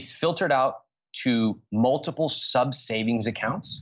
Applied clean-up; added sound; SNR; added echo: none; none; none; none.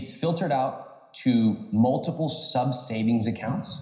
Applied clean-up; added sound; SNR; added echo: none; none; none; reverberation time 0.9 s.